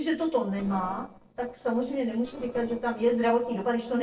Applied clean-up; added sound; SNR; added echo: neural separator model SepFormer DNS4.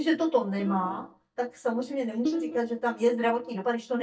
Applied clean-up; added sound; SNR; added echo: neural mask model DeepFilterNet 3.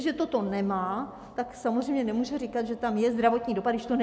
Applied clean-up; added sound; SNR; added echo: none; none; none; none.